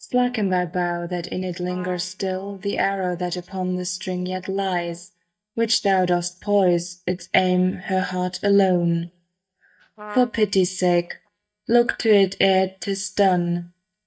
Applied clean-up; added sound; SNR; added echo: neural mask model DeepFilterNet 3.